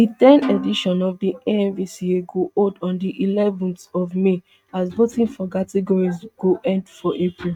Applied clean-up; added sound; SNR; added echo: neural mask model RNNoise.